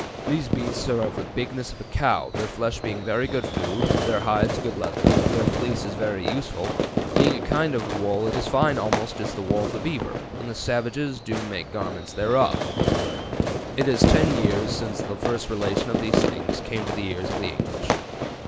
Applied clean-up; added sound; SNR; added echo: none; Fireworks; -1 dB; none.